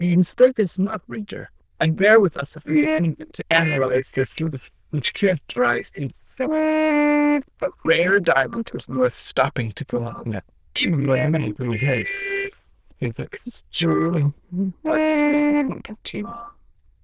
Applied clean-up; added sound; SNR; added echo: neural diffusion model UNIVERSE++.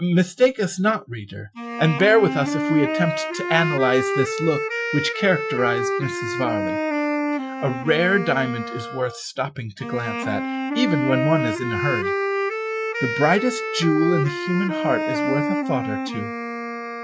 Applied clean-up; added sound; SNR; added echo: classical method Wiener filter.